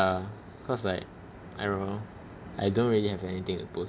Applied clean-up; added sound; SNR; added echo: none; none; none; none.